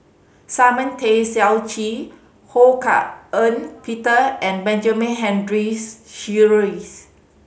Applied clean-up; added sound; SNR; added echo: none; none; none; none.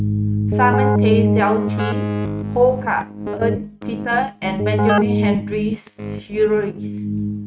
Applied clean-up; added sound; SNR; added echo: neural mask model RNNoise.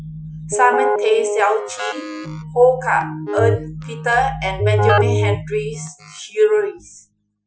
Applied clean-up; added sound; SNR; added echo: classical method Wiener filter.